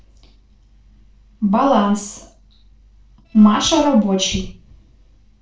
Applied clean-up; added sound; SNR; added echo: neural separator model SepFormer DNS4.